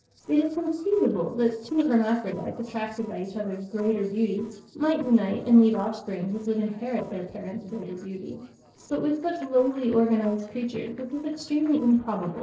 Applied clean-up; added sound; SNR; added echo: neural separator model SepFormer DNS4.